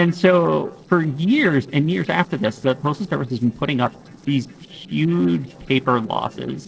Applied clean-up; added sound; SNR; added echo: neural separator model SepFormer DNS4.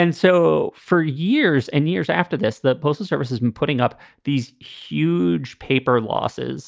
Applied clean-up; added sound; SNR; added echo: none; none; none; none.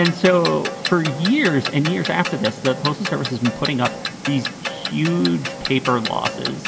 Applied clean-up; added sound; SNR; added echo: none; Clock; 7 dB; reverberation time 2.8 s.